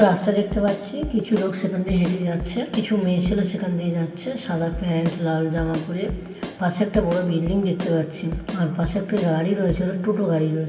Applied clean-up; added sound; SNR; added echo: none; Drum kit; 12 dB; reverberation time 1.4 s.